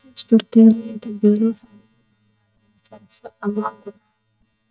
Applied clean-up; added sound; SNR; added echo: neural mask model DeepFilterNet 3.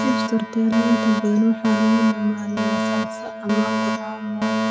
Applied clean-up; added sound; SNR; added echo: none; Alarm; 2 dB; none.